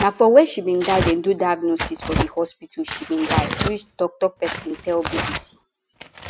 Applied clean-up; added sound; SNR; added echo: none; Tearing; 7 dB; none.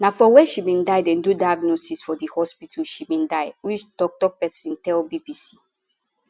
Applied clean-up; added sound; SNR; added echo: none; none; none; none.